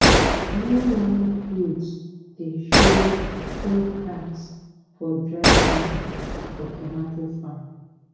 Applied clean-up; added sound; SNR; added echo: none; Gunshot, gunfire; -3 dB; reverberation time 1.0 s.